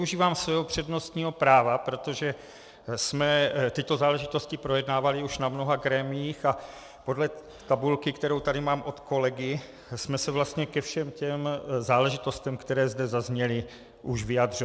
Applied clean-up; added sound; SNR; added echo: none; none; none; none.